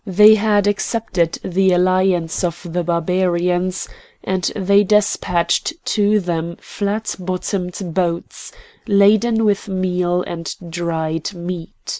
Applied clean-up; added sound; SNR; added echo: none; none; none; none.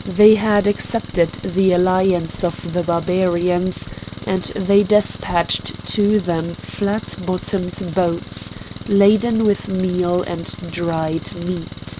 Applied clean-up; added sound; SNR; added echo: none; Engine; 13 dB; none.